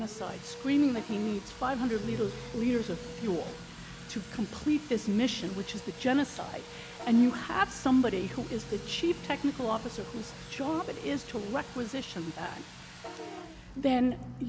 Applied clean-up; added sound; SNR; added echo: none; Domestic sounds, home sounds + Bus / Vehicle horn, car horn, honking; 13 dB; none.